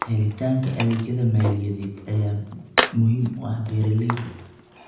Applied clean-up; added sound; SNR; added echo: none; Tools; 9 dB; reverberation time 0.8 s.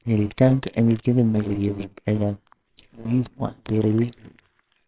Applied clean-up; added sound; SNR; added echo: neural separator model SepFormer WHAMR!.